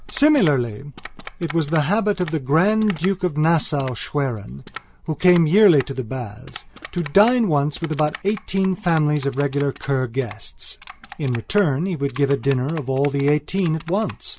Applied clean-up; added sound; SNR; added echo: none; Typing; 14 dB; none.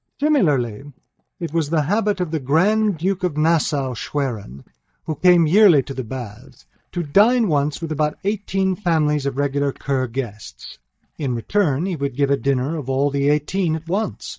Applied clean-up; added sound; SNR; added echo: neural mask model DeepFilterNet 3.